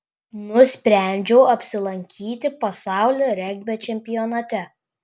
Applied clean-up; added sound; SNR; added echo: none; none; none; none.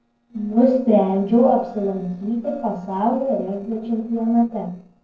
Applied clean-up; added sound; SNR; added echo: neural separator model SepFormer DNS4.